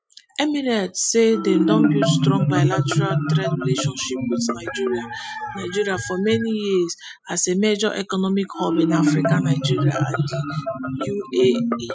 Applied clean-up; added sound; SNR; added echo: classical method spectral subtraction.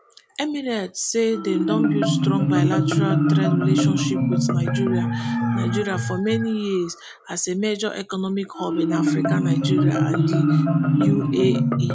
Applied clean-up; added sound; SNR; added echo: none; Marimba, xylophone; -4 dB; none.